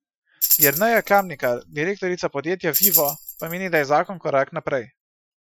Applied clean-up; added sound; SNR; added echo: classical method Wiener filter.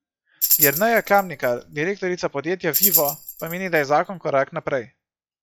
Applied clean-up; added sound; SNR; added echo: classical method log-MMSE.